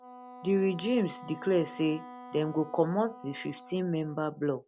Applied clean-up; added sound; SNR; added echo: none; Wind instrument, woodwind instrument; 17 dB; none.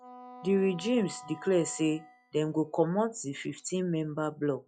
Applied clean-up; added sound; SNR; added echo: classical method log-MMSE.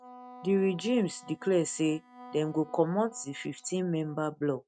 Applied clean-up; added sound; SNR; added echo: neural mask model RNNoise.